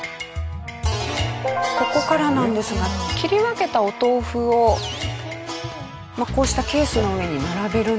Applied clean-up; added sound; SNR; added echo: none; Wind instrument, woodwind instrument + Animal; 19 dB; none.